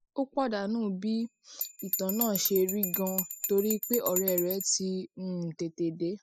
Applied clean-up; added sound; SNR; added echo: classical method spectral subtraction.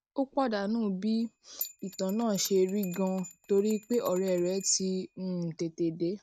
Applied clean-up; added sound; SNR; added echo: neural mask model RNNoise.